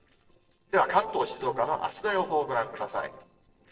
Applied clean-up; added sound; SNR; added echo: neural separator model SepFormer DNS4.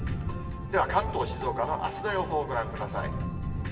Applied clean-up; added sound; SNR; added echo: none; Thunder; 5 dB; reverberation time 0.9 s.